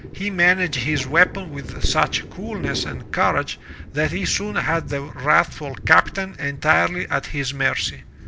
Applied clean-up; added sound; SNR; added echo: none; Thunder; 13 dB; none.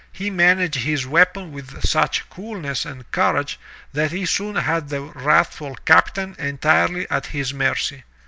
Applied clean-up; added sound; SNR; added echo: none; none; none; none.